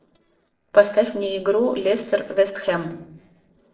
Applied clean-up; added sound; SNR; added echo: neural separator model SepFormer DNS4.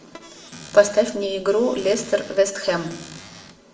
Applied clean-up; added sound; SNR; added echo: none; Squeak / Cupboard open or close; 20 dB; reverberation time 0.6 s.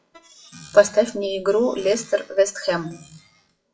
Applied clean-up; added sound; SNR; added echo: classical method WPE with log-MMSE.